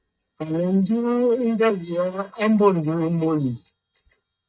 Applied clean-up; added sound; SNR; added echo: neural mask model DeepFilterNet 3.